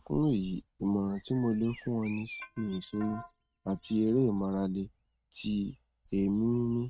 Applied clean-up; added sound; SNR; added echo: neural mask model RNNoise.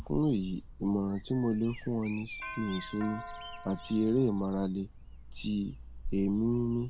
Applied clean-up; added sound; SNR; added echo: none; Doorbell + Bird vocalization, bird call, bird song; 11 dB; none.